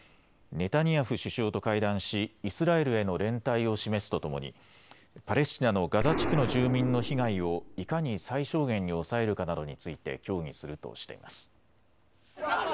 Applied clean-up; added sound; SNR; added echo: none; Explosion; 11 dB; none.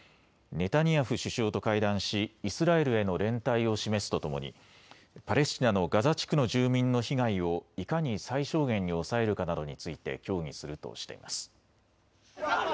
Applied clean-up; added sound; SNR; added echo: none; none; none; none.